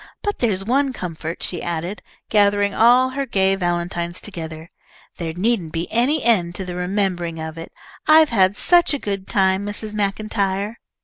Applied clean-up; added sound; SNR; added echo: none; none; none; none.